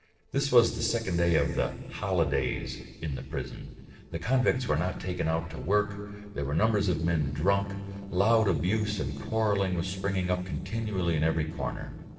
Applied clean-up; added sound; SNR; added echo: neural separator model SepFormer DNS4.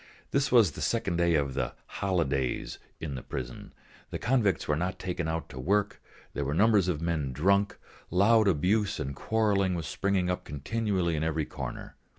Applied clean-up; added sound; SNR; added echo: none; none; none; none.